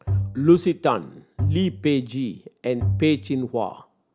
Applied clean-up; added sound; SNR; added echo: none; Bowed string instrument; 6 dB; none.